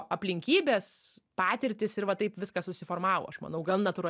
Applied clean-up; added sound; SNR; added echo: none; none; none; none.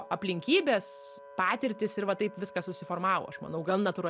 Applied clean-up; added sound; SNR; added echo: none; Wind instrument, woodwind instrument; 18 dB; none.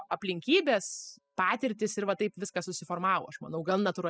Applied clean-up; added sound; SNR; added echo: classical method spectral subtraction.